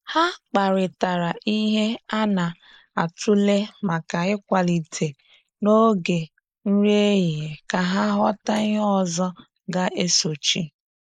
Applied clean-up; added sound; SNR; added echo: neural mask model Resemble Enhance denoiser.